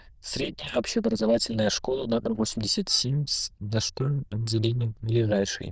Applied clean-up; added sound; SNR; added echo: neural diffusion model UNIVERSE++.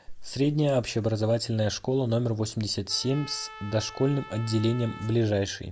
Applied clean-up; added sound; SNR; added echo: none; Trumpet; 19 dB; none.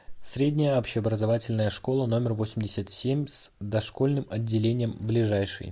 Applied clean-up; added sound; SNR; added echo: none; none; none; none.